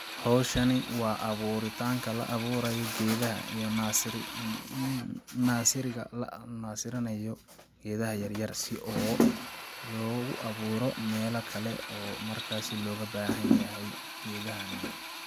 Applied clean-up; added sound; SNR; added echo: none; Drill; 10 dB; none.